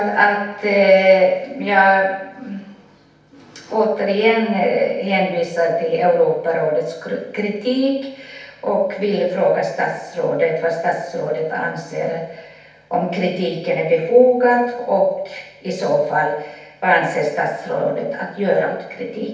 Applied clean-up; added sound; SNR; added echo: none; none; none; reverberation time 0.9 s.